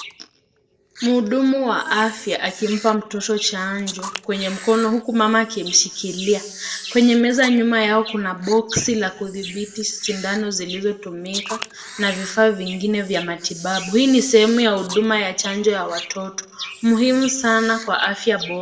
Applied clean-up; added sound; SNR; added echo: none; Camera; 18 dB; reverberation time 0.7 s.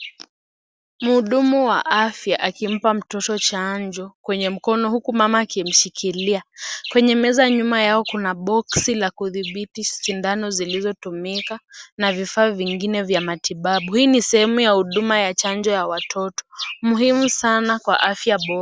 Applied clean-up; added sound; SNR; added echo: none; none; none; none.